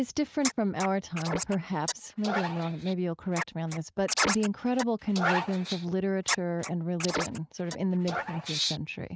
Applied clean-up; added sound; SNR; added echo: neural mask model RNNoise.